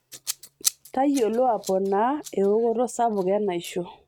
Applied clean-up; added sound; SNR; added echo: neural mask model RNNoise.